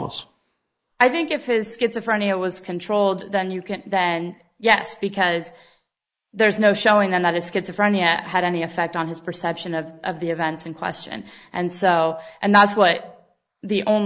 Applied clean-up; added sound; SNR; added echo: neural mask model Resemble Enhance denoiser.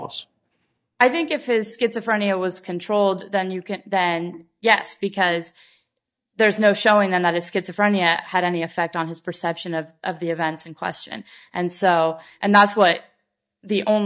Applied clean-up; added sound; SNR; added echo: neural mask model DeepFilterNet 3.